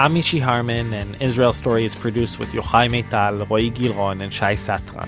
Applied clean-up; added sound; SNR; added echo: none; none; none; none.